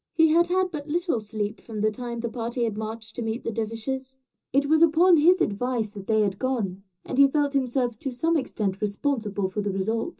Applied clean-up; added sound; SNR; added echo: none; none; none; reverberation time 0.2 s.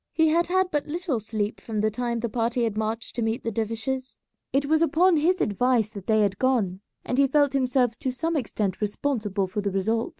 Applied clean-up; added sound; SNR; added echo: none; none; none; none.